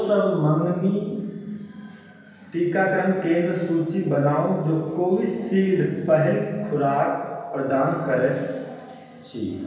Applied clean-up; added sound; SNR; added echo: none; none; none; reverberation time 0.9 s.